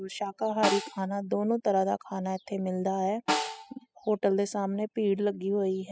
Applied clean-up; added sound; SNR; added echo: classical method spectral subtraction.